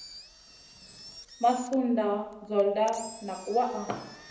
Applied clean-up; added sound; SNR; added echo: none; Engine; 19 dB; reverberation time 0.7 s.